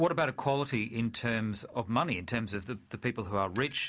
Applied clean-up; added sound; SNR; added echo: none; Bicycle; 6 dB; none.